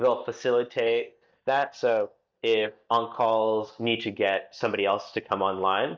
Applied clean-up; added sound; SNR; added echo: neural mask model DeepFilterNet 3.